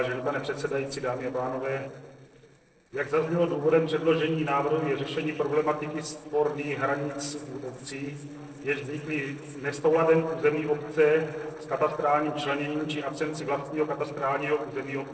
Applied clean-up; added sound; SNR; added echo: neural separator model SepFormer DNS4.